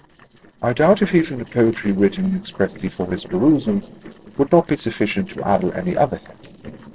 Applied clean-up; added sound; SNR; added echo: neural separator model SepFormer DNS4.